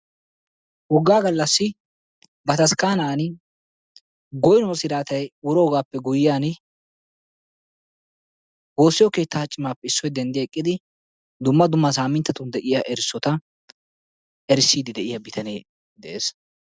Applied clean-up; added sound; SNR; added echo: none; none; none; none.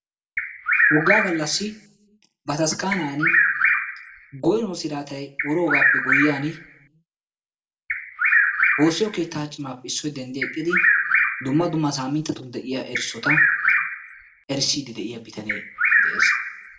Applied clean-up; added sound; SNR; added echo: none; Bird vocalization, bird call, bird song; -3 dB; reverberation time 0.3 s.